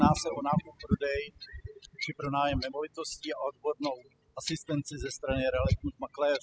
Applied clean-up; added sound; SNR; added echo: classical method spectral subtraction.